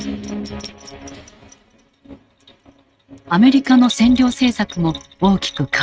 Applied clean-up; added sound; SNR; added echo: neural mask model RNNoise.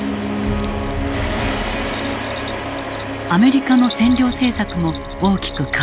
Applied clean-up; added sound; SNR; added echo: none; Bell; 19 dB; none.